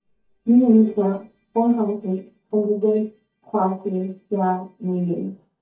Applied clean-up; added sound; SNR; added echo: neural mask model DeepFilterNet 3.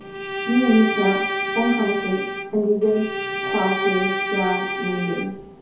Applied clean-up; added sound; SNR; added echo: none; Bowed string instrument; 3 dB; reverberation time 0.6 s.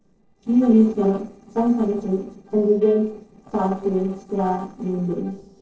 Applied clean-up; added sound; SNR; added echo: neural separator model SepFormer DNS4.